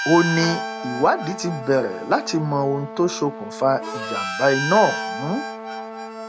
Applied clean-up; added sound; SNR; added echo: none; Trumpet + Harmonica; 7 dB; none.